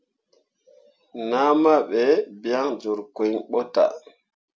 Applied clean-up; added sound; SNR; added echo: none; none; none; none.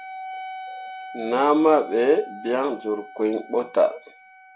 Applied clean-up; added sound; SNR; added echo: none; Wind instrument, woodwind instrument; 15 dB; none.